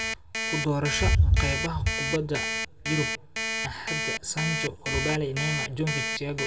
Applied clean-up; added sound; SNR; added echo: none; Alarm; 3 dB; reverberation time 0.9 s.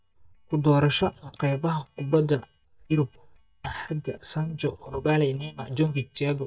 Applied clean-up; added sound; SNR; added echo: neural mask model DeepFilterNet 3.